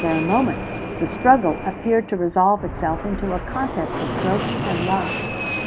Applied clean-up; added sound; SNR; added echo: none; Fixed-wing aircraft, airplane; 5 dB; none.